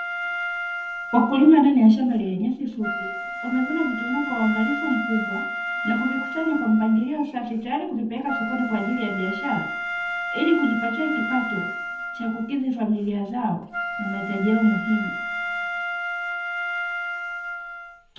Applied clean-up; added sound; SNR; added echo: none; Wind instrument, woodwind instrument; 6 dB; reverberation time 0.6 s.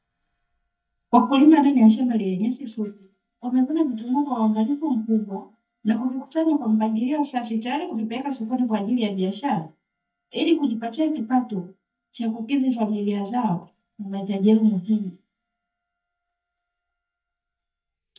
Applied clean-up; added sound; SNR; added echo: neural mask model DeepFilterNet 3.